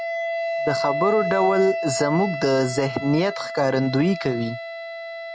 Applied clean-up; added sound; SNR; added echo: none; Wind instrument, woodwind instrument; 5 dB; none.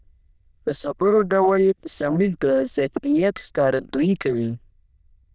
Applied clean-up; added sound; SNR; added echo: neural diffusion model UNIVERSE++.